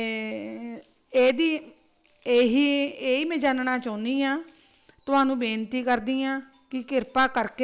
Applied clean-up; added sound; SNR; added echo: none; none; none; none.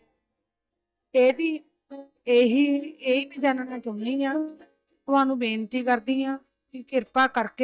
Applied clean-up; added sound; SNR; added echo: neural mask model DeepFilterNet 3.